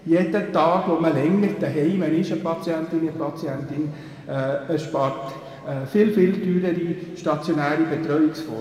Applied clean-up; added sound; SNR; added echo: none; none; none; reverberation time 2.1 s.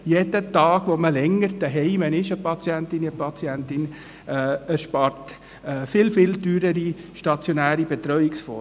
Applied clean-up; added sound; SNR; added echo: none; none; none; none.